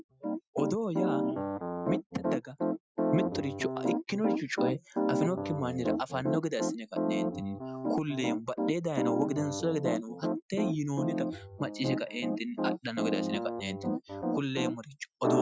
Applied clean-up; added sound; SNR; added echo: classical method Wiener filter.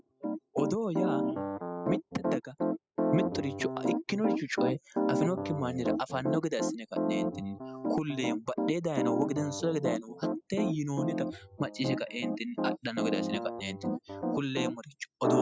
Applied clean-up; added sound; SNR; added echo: classical method spectral subtraction.